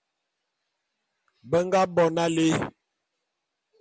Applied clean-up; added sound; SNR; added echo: none; none; none; none.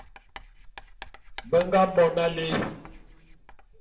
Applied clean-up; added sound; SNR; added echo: none; Writing; 18 dB; reverberation time 0.6 s.